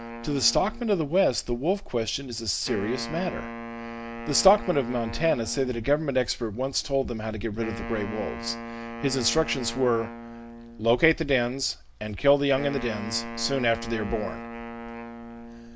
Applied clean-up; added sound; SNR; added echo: none; Wind instrument, woodwind instrument; 12 dB; none.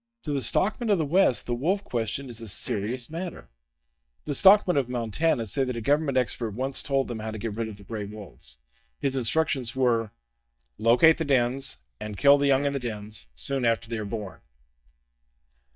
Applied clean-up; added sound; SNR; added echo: neural mask model DeepFilterNet 3.